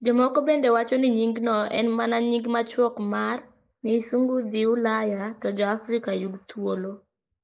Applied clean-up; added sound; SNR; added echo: neural mask model Resemble Enhance denoiser.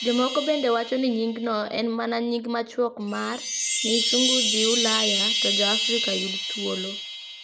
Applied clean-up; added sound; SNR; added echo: none; Chime; 1 dB; none.